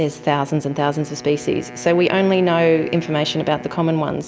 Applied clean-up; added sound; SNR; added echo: none; Wind instrument, woodwind instrument; 18 dB; none.